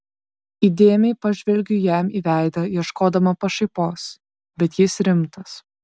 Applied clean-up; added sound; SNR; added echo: none; none; none; none.